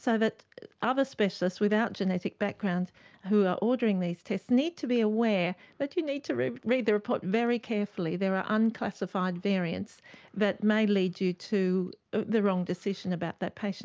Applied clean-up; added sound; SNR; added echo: none; none; none; none.